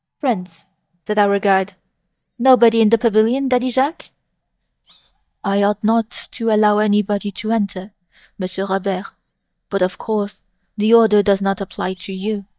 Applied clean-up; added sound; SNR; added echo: neural mask model DeepFilterNet 3.